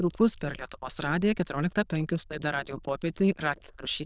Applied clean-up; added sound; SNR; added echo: neural diffusion model UNIVERSE++.